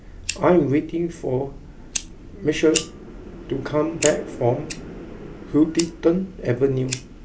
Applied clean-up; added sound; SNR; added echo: none; Fire; 12 dB; none.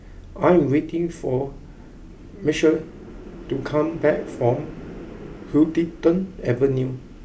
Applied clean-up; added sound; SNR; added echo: none; none; none; none.